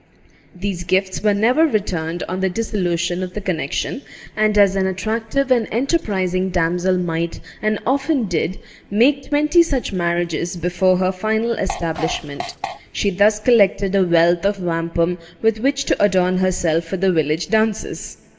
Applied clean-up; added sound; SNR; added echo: none; Fart; 10 dB; reverberation time 0.8 s.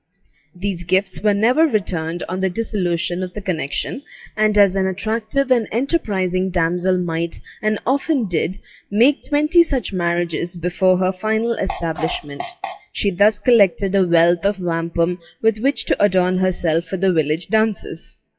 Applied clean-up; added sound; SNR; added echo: classical method WPE with log-MMSE.